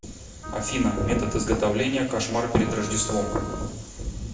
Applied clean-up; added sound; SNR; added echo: none; Wind instrument, woodwind instrument; 16 dB; reverberation time 0.9 s.